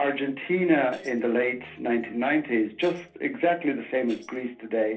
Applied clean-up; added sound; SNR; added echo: neural separator model SepFormer DNS4.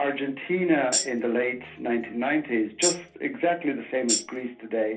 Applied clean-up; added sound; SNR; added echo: none; Tambourine; -1 dB; reverberation time 0.3 s.